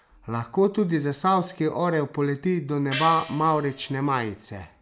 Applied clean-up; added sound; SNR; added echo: none; Gong; 12 dB; none.